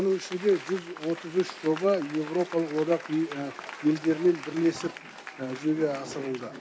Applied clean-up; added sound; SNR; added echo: none; Applause / Crowd; 14 dB; none.